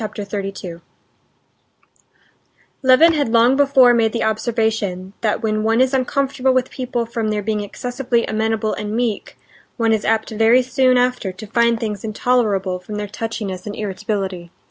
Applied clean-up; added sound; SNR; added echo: none; none; none; none.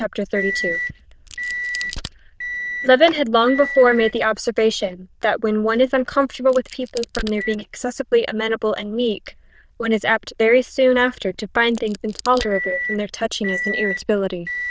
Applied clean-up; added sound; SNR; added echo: neural diffusion model UNIVERSE++.